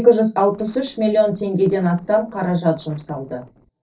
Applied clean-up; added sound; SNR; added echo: neural separator model SepFormer DNS4.